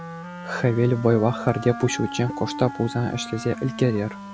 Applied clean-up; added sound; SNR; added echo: none; Wind instrument, woodwind instrument; 11 dB; none.